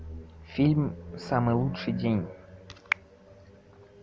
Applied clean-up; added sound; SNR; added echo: none; none; none; none.